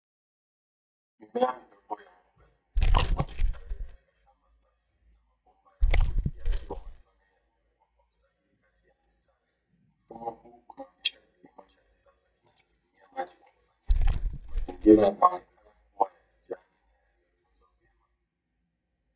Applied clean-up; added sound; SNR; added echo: neural mask model DeepFilterNet 3.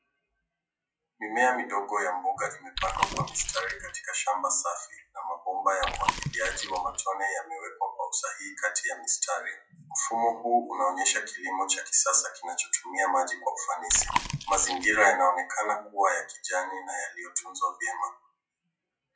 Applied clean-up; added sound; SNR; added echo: classical method WPE with log-MMSE.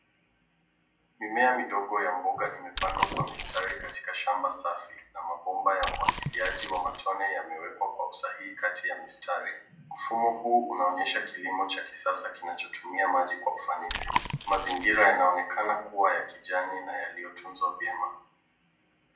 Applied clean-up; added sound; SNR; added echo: none; Chewing, mastication; 4 dB; reverberation time 0.6 s.